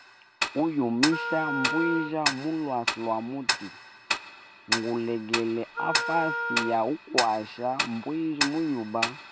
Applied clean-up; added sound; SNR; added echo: none; Wind instrument, woodwind instrument + Tick-tock; 2 dB; none.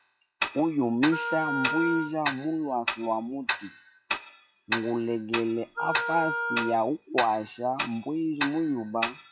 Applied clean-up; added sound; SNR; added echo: classical method log-MMSE.